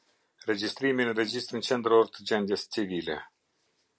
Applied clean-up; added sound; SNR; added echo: none; none; none; none.